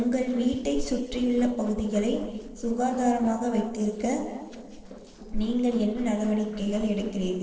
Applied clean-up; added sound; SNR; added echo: neural separator model SepFormer DNS4.